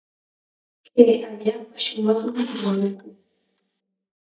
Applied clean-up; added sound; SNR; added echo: neural mask model DeepFilterNet 3.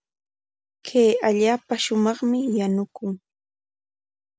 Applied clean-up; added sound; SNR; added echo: none; none; none; none.